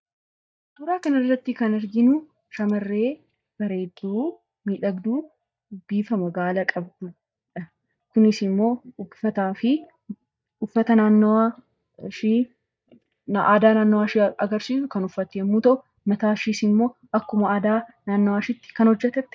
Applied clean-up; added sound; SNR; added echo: neural mask model DeepFilterNet 3.